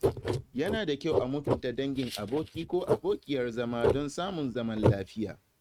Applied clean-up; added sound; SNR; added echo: neural mask model RNNoise.